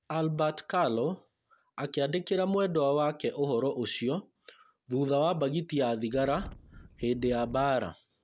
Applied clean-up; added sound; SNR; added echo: none; Wind; 16 dB; none.